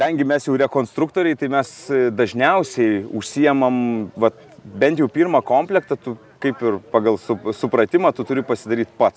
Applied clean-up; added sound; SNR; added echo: none; none; none; none.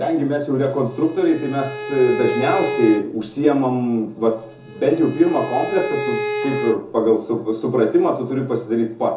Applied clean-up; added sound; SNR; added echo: none; Bowed string instrument; 8 dB; reverberation time 0.6 s.